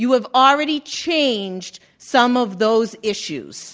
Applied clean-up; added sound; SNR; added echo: none; none; none; none.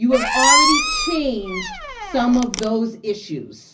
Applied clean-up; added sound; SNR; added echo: none; Squeak; -2 dB; reverberation time 0.4 s.